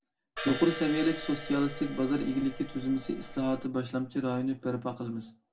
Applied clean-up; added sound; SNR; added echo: none; Crash cymbal; 10 dB; reverberation time 0.2 s.